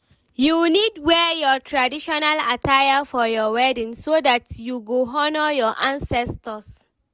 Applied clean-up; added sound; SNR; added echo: none; none; none; none.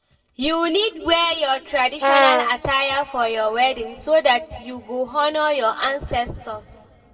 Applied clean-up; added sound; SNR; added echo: none; Brass instrument; -3 dB; reverberation time 1.8 s.